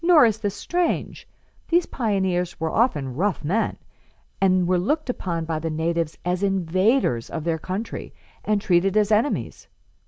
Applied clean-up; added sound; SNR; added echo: none; none; none; none.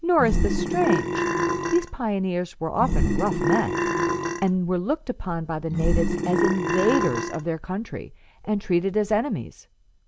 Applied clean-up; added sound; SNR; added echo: none; Burping, eructation; -2 dB; none.